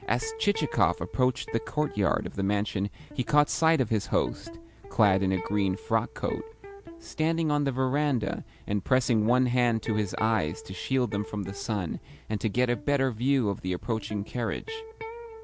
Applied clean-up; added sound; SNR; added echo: none; Electric guitar; 16 dB; none.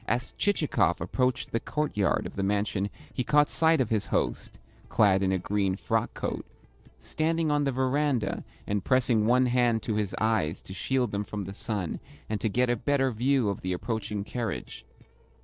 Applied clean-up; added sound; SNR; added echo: neural separator model SepFormer DNS4.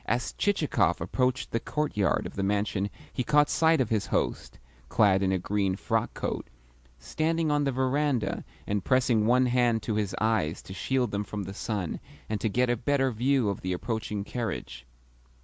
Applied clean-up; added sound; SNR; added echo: none; none; none; none.